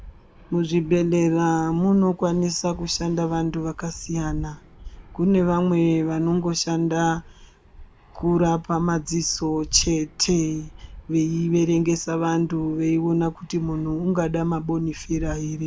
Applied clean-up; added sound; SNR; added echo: none; Fixed-wing aircraft, airplane; 17 dB; none.